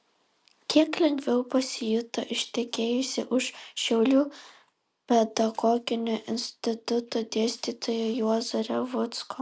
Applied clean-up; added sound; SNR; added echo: none; none; none; none.